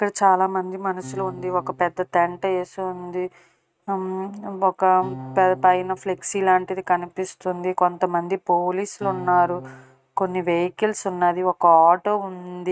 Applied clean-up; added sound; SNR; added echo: neural mask model RNNoise.